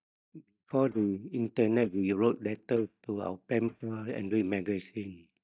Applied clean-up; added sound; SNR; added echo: neural mask model DeepFilterNet 3.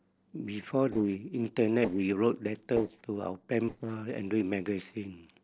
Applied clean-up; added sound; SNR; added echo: neural separator model SepFormer DNS4.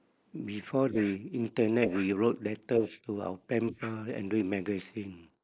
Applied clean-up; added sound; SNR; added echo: neural mask model Resemble Enhance denoiser.